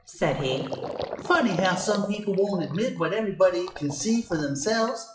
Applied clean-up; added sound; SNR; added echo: classical method WPE with log-MMSE.